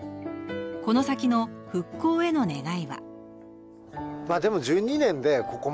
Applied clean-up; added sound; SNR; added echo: none; none; none; none.